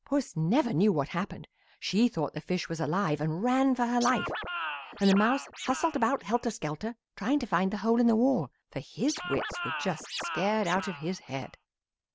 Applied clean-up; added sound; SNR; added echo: none; Scratching (performance technique); 8 dB; none.